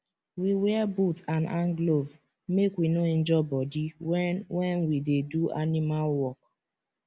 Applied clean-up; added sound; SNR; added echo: none; none; none; none.